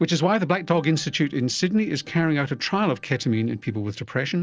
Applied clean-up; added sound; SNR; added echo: neural separator model SepFormer DNS4.